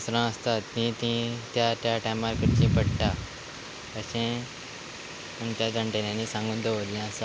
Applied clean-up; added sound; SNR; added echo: none; none; none; none.